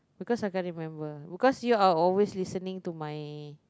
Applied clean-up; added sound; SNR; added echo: none; none; none; none.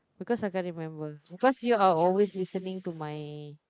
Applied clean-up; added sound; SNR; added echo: neural mask model Resemble Enhance denoiser.